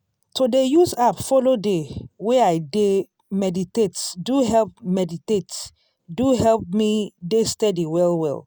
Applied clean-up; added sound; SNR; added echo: none; none; none; none.